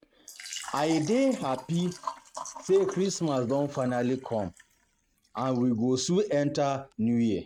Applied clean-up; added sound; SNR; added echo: neural mask model RNNoise.